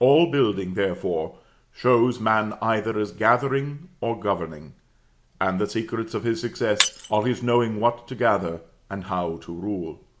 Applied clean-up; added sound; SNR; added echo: none; Shatter; 9 dB; none.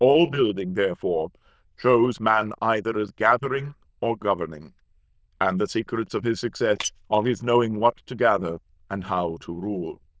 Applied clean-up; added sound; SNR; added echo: neural diffusion model UNIVERSE++.